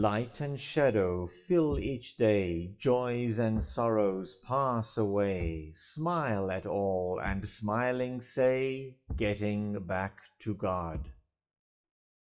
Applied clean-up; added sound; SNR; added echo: classical method WPE with log-MMSE.